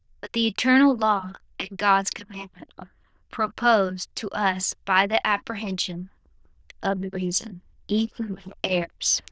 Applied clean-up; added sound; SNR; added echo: neural diffusion model UNIVERSE++.